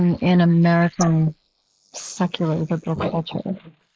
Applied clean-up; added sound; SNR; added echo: neural mask model Resemble Enhance denoiser.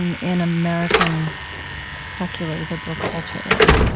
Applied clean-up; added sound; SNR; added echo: none; Slam / Alarm; -3 dB; none.